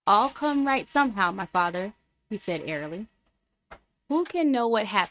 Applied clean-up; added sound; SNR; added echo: neural mask model RNNoise.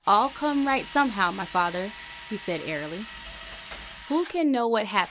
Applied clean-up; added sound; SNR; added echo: none; Drill; 16 dB; none.